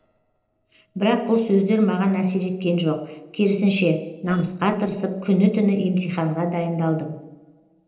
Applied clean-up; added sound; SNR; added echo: neural separator model SepFormer DNS4.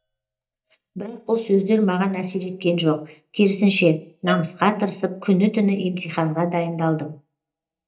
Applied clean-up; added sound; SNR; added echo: neural mask model DeepFilterNet 3.